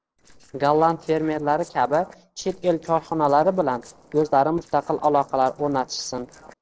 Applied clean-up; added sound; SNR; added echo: neural separator model SepFormer DNS4.